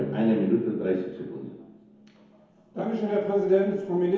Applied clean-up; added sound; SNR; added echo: none; Drum; 16 dB; reverberation time 1.0 s.